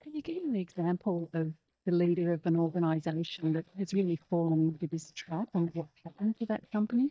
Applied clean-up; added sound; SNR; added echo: neural mask model DeepFilterNet 3.